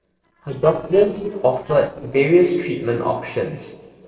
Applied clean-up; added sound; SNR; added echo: neural separator model SepFormer DNS4.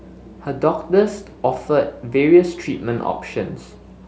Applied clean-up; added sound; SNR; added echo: none; none; none; none.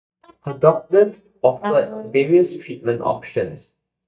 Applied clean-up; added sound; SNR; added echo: neural mask model DeepFilterNet 3.